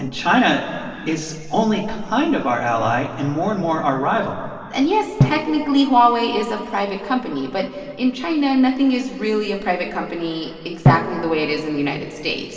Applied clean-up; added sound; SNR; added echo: none; Drum; 9 dB; reverberation time 2.5 s.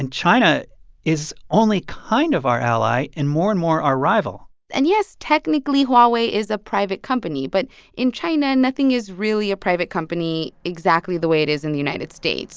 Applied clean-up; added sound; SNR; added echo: none; none; none; none.